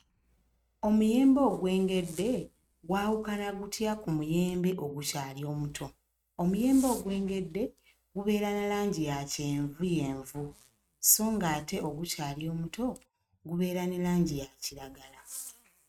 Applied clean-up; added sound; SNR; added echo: neural mask model RNNoise.